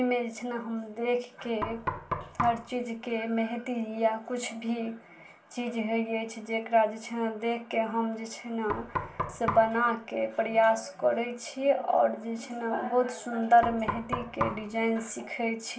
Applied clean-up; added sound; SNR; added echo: none; Knock; 7 dB; reverberation time 0.3 s.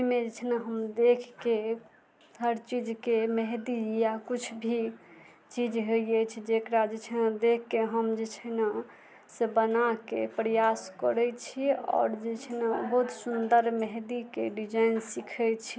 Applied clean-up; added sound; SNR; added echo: none; none; none; none.